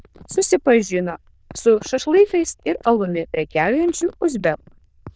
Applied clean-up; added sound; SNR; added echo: neural diffusion model UNIVERSE++.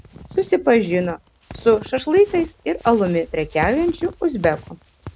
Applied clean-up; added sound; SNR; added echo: none; Squeak / Walk, footsteps; 17 dB; none.